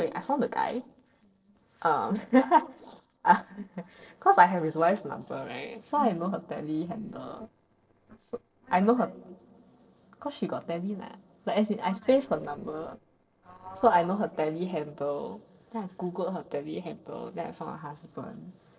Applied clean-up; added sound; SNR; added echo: neural separator model SepFormer DNS4.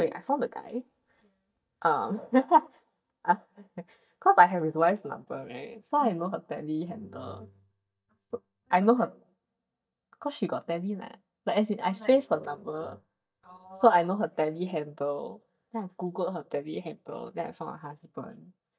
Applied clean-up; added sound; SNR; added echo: neural mask model DeepFilterNet 3.